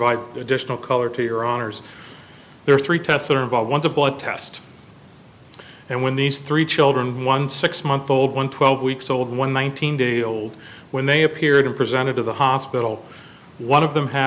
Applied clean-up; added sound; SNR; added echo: none; none; none; none.